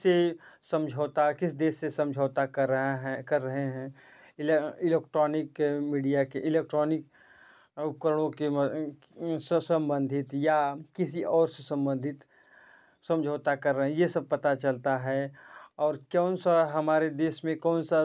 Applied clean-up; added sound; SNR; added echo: none; none; none; none.